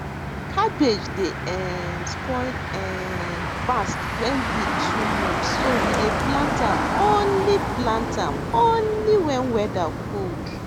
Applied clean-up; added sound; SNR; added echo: none; Motor vehicle (road); 1 dB; none.